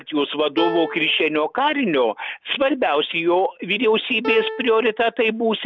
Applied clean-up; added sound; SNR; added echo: none; Piano; 11 dB; none.